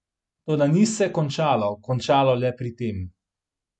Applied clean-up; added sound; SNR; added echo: none; none; none; none.